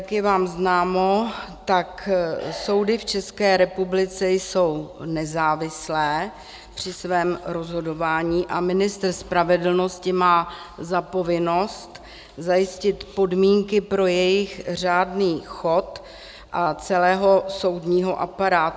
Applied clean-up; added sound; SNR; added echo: none; none; none; none.